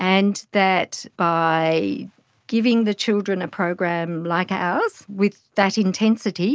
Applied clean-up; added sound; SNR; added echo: none; none; none; none.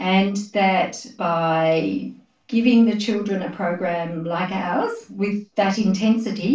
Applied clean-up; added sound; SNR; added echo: none; none; none; reverberation time 0.3 s.